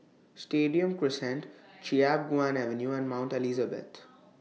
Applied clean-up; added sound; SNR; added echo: none; none; none; none.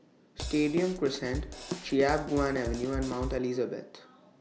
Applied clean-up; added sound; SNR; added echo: none; Drum kit; 7 dB; none.